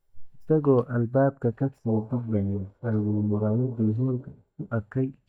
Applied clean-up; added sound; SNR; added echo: neural mask model DeepFilterNet 3.